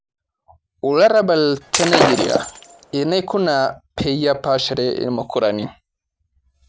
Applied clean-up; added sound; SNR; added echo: none; Shatter; 0 dB; none.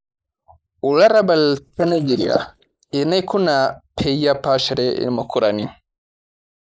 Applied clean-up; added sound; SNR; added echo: neural mask model Resemble Enhance denoiser.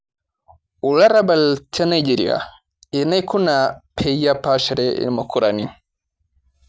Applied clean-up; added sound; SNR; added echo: none; none; none; none.